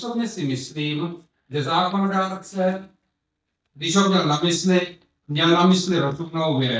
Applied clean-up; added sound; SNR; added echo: neural mask model DeepFilterNet 3.